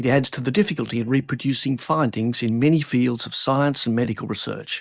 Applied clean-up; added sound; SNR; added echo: neural mask model DeepFilterNet 3.